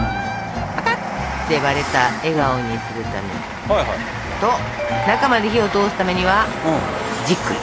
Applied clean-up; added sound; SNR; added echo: none; Train; 6 dB; none.